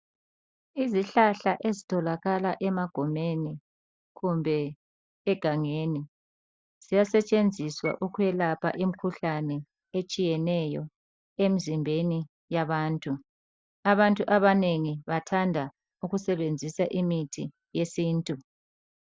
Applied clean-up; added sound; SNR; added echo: neural mask model DeepFilterNet 3.